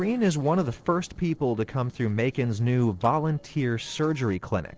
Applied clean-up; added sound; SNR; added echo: neural separator model SepFormer DNS4.